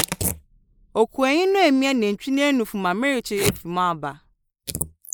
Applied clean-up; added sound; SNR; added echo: neural mask model Resemble Enhance denoiser.